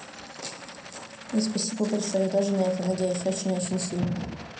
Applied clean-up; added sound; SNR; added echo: none; Rattle; 16 dB; reverberation time 0.6 s.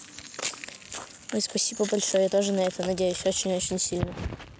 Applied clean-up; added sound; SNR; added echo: none; none; none; none.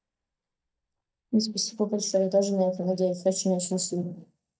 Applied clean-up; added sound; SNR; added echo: neural mask model DeepFilterNet 3.